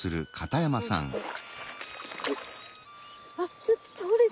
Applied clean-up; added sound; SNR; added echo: none; Harmonica; 18 dB; none.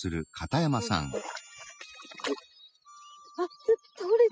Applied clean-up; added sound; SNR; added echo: classical method spectral subtraction.